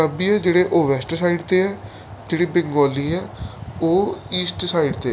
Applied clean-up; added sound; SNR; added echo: none; none; none; none.